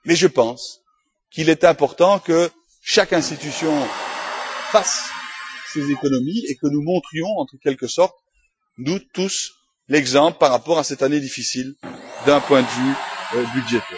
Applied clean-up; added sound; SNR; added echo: classical method Wiener filter.